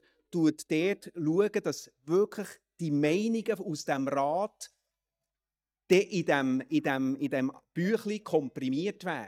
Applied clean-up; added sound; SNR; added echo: neural mask model DeepFilterNet 3.